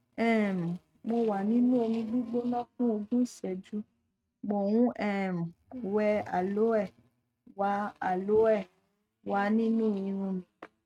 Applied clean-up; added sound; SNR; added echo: neural mask model RNNoise.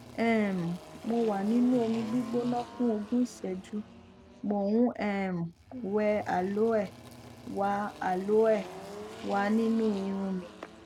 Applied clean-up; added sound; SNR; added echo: none; Engine; 16 dB; none.